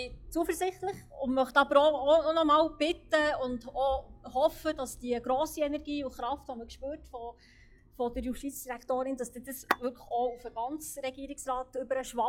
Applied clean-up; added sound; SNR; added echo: classical method log-MMSE.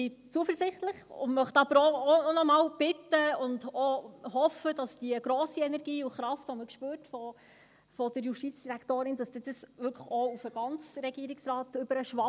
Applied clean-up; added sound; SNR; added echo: none; none; none; none.